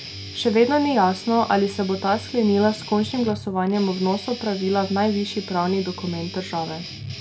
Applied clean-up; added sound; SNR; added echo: none; Guitar; 13 dB; none.